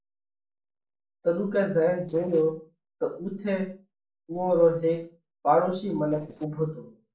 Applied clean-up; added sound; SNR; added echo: neural separator model SepFormer DNS4.